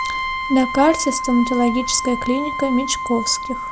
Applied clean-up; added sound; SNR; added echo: none; Brass instrument; 6 dB; none.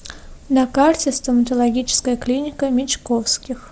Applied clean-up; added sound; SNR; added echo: none; none; none; none.